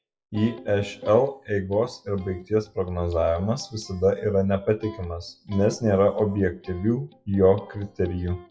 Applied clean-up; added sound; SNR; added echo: classical method WPE with log-MMSE.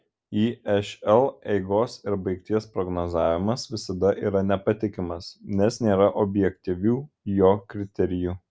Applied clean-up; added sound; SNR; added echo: none; none; none; none.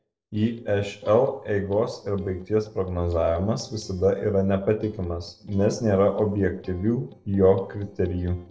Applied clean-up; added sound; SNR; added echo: neural separator model SepFormer DNS4.